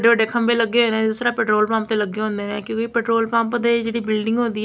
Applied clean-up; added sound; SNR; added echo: none; none; none; none.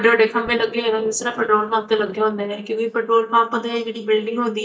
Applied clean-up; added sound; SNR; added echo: neural mask model DeepFilterNet 3.